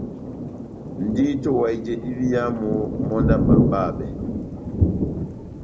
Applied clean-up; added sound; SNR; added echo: none; Thunder; -2 dB; none.